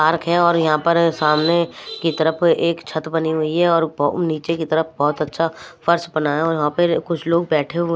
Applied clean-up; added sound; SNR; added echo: none; none; none; none.